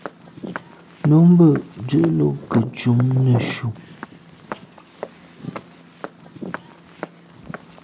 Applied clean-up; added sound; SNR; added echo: none; Walk, footsteps; 13 dB; none.